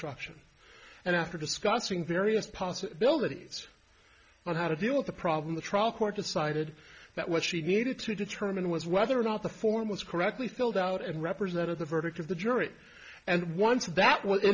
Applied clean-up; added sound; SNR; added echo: none; none; none; none.